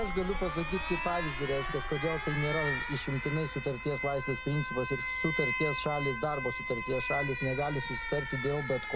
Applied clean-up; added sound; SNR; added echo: none; Alarm; 3 dB; none.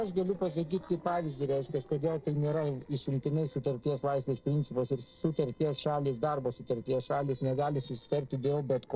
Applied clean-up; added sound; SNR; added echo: neural separator model SepFormer DNS4.